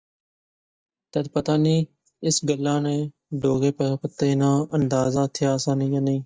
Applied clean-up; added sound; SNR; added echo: neural mask model DeepFilterNet 3.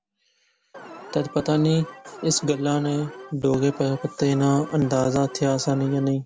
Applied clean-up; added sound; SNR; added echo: none; Alarm; 17 dB; none.